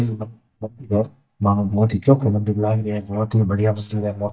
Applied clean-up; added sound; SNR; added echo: neural mask model DeepFilterNet 3.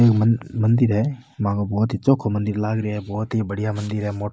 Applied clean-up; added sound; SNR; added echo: none; none; none; none.